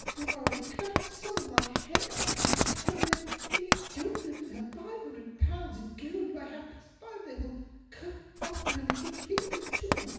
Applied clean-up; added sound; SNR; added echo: none; Writing; -4 dB; reverberation time 1.1 s.